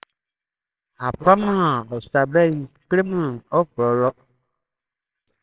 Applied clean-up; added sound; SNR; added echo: neural separator model SepFormer WHAMR!.